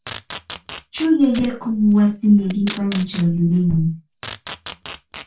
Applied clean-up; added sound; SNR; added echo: none; Packing tape, duct tape; 17 dB; reverberation time 0.2 s.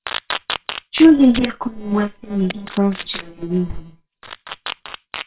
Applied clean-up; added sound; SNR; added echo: neural separator model SepFormer WHAMR!.